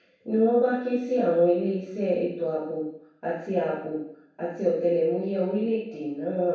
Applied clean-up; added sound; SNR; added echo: none; none; none; reverberation time 0.7 s.